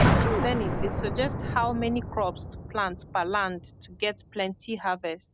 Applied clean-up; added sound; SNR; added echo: none; Boom; 0 dB; none.